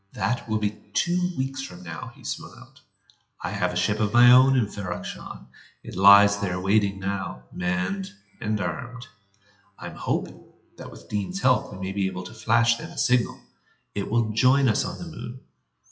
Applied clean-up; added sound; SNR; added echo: classical method WPE with log-MMSE.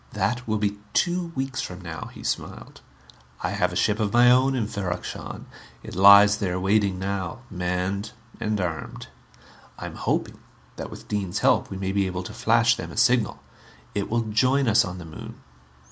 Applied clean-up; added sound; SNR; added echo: none; none; none; none.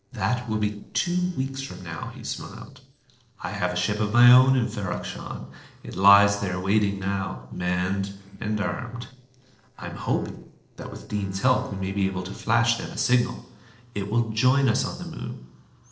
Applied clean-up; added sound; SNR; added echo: neural separator model SepFormer DNS4.